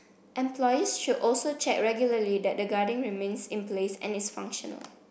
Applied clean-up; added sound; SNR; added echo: none; none; none; none.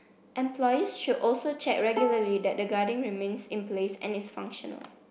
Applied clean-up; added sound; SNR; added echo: none; Bowed string instrument; 10 dB; none.